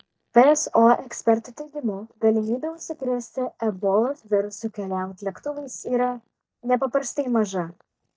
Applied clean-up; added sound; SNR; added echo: neural mask model DeepFilterNet 3.